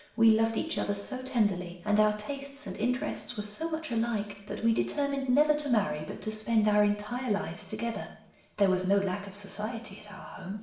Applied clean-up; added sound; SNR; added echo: none; none; none; reverberation time 0.7 s.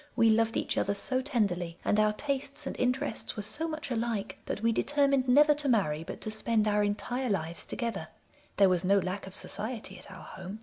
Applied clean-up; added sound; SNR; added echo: none; none; none; none.